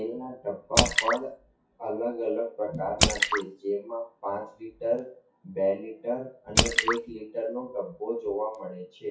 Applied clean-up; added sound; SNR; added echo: classical method WPE with log-MMSE.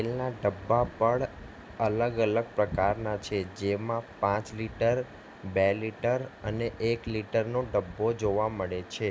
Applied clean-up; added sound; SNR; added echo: none; none; none; none.